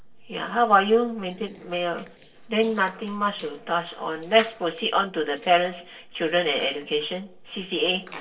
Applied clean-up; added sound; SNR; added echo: neural separator model SepFormer DNS4.